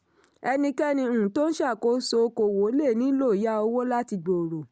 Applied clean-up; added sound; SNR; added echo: none; none; none; none.